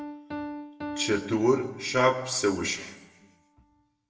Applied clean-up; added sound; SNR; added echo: none; Piano; 12 dB; reverberation time 1.0 s.